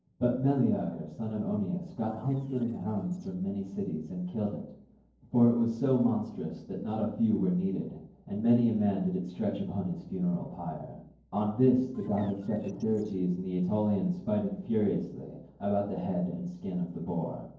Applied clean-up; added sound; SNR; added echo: neural separator model SepFormer DNS4.